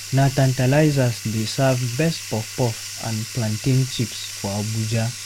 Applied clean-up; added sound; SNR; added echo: none; Bathtub (filling or washing); 12 dB; none.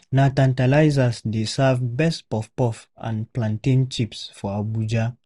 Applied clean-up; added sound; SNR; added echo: none; none; none; none.